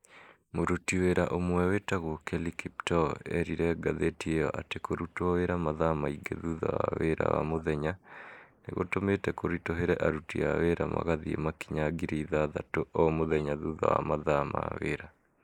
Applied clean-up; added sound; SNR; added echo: neural mask model Resemble Enhance denoiser.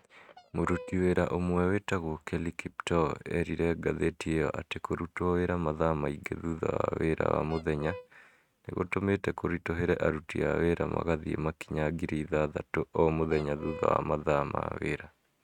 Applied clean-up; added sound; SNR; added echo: neural mask model RNNoise.